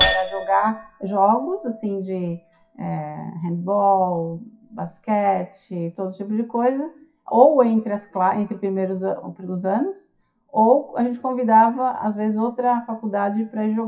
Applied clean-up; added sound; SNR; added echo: classical method WPE with log-MMSE.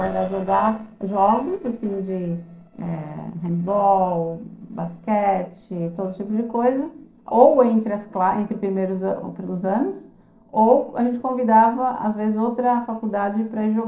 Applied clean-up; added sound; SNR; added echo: neural separator model SepFormer DNS4.